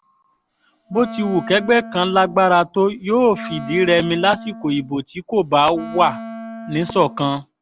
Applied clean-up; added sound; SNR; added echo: none; Wind instrument, woodwind instrument; 15 dB; none.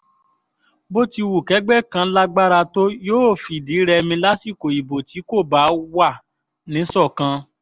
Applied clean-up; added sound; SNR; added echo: none; none; none; none.